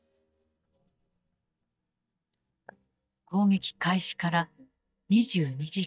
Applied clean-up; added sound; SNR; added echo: neural mask model DeepFilterNet 3.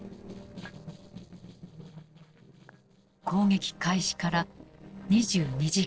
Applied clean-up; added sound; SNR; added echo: neural separator model SepFormer DNS4.